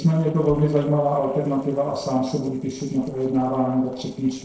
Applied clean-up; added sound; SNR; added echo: neural separator model SepFormer DNS4.